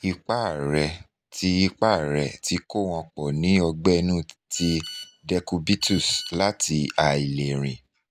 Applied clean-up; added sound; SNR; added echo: none; Telephone; 15 dB; none.